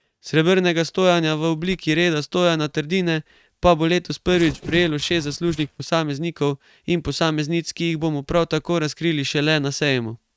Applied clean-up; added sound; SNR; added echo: neural mask model RNNoise.